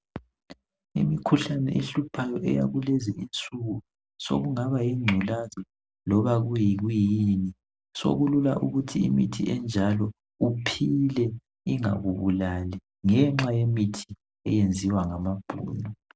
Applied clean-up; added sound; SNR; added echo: none; none; none; none.